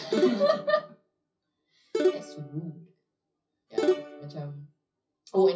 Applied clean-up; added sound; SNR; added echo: classical method WPE with log-MMSE.